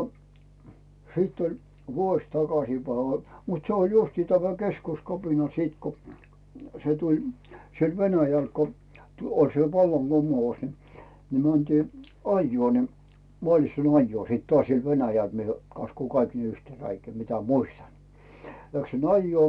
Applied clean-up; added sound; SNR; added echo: none; none; none; none.